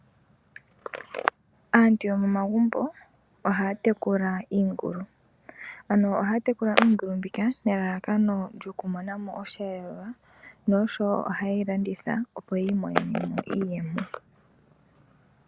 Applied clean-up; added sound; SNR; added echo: none; none; none; none.